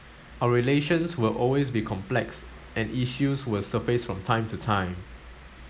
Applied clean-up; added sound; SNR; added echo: none; none; none; none.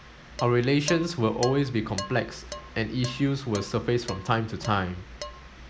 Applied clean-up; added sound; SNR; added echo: none; Dishes, pots, and pans; 14 dB; none.